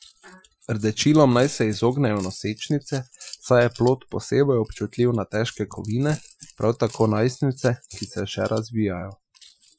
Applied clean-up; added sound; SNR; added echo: classical method Wiener filter.